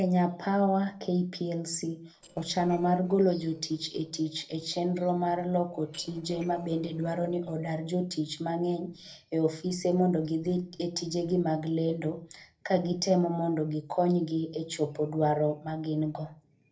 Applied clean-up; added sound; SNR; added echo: neural separator model SepFormer DNS4.